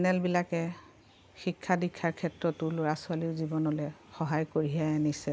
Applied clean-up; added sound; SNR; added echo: none; none; none; none.